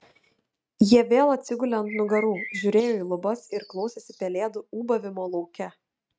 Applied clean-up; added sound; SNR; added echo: neural mask model RNNoise.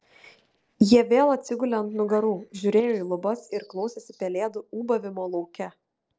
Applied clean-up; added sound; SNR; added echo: neural separator model SepFormer DNS4.